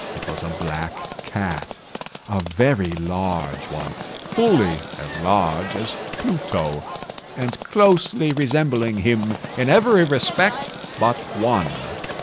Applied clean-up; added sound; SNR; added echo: none; Livestock, farm animals, working animals; 10 dB; none.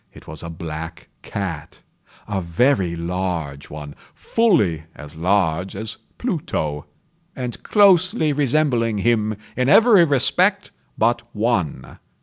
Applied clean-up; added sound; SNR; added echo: none; none; none; none.